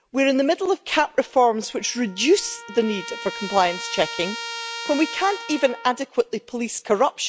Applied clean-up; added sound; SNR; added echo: none; Trumpet; 14 dB; none.